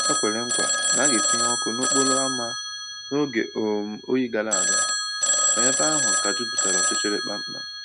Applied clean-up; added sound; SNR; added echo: none; Telephone; -4 dB; none.